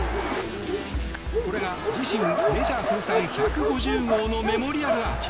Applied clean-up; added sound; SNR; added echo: none; Dog; 1 dB; none.